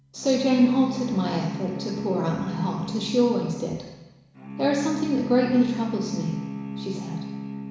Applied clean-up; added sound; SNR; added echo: none; Bowed string instrument; 8 dB; reverberation time 1.0 s.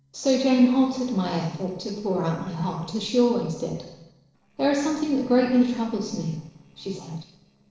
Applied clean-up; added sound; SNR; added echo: neural separator model SepFormer DNS4.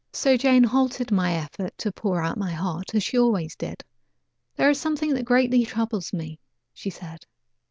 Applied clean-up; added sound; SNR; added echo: none; none; none; none.